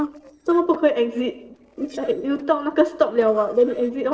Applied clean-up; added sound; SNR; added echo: neural separator model SepFormer DNS4.